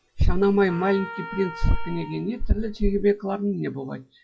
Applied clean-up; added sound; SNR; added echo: classical method log-MMSE.